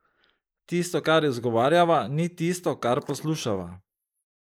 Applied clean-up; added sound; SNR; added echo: neural mask model Resemble Enhance denoiser.